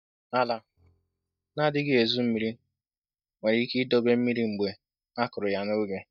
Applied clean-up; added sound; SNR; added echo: neural mask model DeepFilterNet 3.